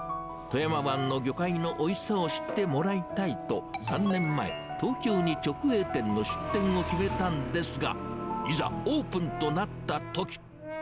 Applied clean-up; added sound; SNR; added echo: none; Brass instrument + Motorcycle; 11 dB; none.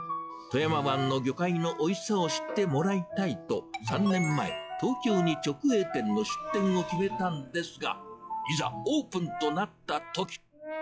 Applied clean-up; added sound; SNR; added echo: classical method log-MMSE.